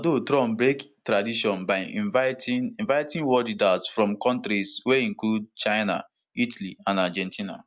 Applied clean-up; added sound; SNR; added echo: none; none; none; none.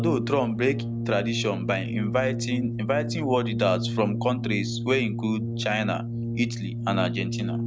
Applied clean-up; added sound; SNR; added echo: none; Brass instrument; 2 dB; none.